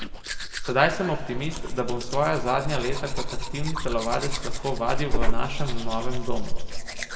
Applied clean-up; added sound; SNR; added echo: none; Domestic sounds, home sounds; -4 dB; reverberation time 1.9 s.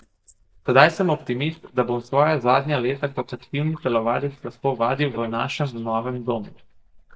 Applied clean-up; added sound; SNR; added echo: neural mask model DeepFilterNet 3.